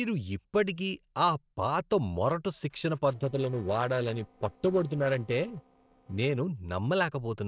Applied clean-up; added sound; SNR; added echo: neural separator model SepFormer DNS4.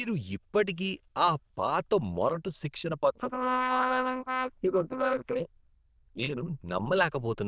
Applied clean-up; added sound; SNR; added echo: neural diffusion model UNIVERSE++.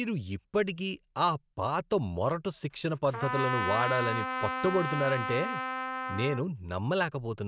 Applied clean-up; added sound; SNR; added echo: none; Trumpet; 2 dB; none.